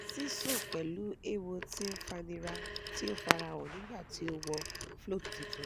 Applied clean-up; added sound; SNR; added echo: none; Telephone + Fireworks; 0 dB; none.